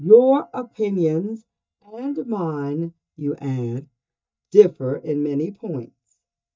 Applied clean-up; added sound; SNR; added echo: neural mask model DeepFilterNet 3.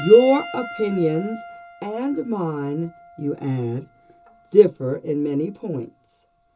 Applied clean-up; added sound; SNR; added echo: none; Piano; 18 dB; reverberation time 0.2 s.